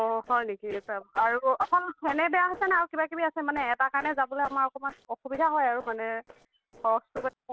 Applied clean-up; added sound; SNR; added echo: neural separator model SepFormer DNS4.